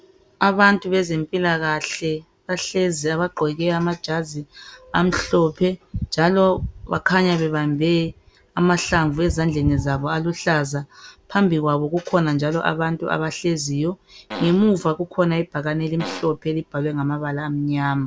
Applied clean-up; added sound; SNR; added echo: none; Fart; 11 dB; none.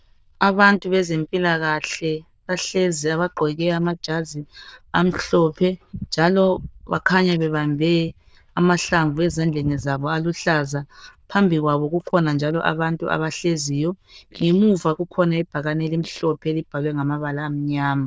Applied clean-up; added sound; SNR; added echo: neural diffusion model UNIVERSE++.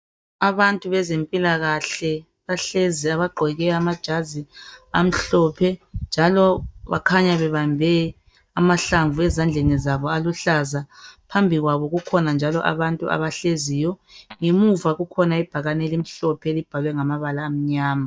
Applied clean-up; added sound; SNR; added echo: neural mask model DeepFilterNet 3.